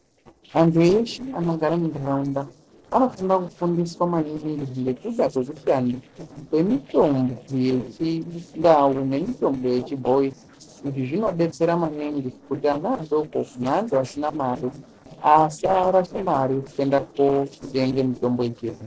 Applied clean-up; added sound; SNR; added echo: neural separator model SepFormer DNS4.